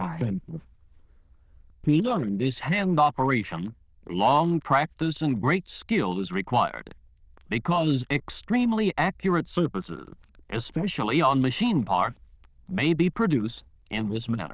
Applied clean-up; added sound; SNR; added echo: neural diffusion model UNIVERSE++.